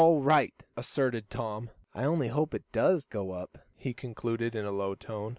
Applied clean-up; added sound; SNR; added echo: none; none; none; none.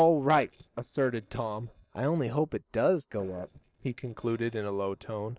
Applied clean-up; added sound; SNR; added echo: neural separator model SepFormer DNS4.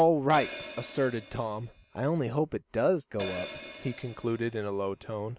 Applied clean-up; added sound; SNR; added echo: none; Hi-hat; 14 dB; none.